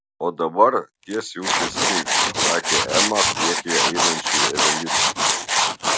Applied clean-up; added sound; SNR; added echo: none; Tools; -4 dB; none.